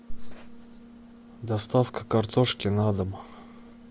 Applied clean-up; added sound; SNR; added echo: none; none; none; none.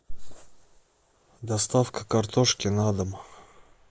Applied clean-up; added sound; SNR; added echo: neural mask model Resemble Enhance denoiser.